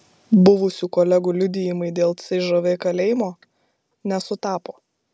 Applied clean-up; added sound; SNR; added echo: none; none; none; none.